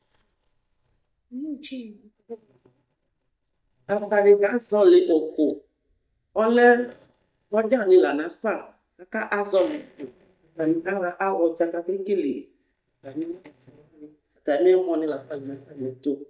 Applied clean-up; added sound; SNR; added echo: neural mask model DeepFilterNet 3.